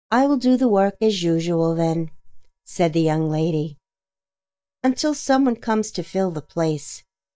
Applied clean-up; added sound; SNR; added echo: neural mask model DeepFilterNet 3.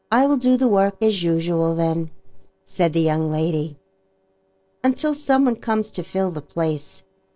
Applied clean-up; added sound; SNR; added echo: neural separator model SepFormer DNS4.